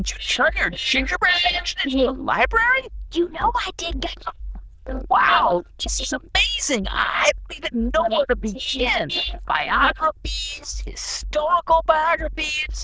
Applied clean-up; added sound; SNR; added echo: neural diffusion model UNIVERSE++.